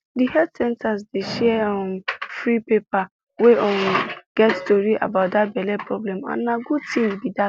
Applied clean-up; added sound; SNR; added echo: none; none; none; none.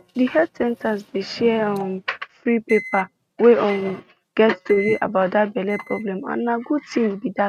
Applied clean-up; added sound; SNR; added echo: neural mask model RNNoise.